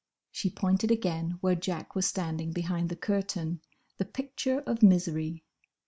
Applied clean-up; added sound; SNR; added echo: none; none; none; none.